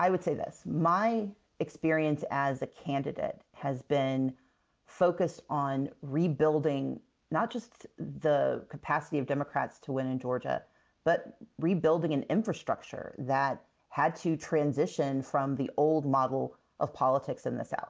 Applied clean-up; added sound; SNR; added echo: none; none; none; none.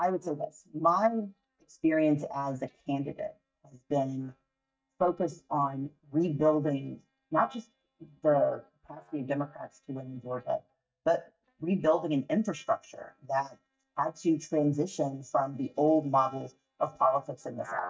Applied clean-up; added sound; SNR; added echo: neural mask model DeepFilterNet 3.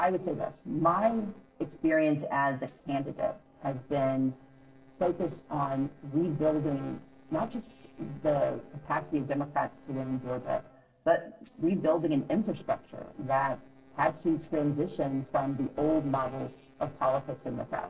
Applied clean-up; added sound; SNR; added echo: neural separator model SepFormer DNS4.